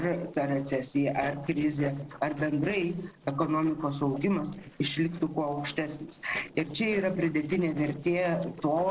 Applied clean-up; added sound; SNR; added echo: neural separator model SepFormer DNS4.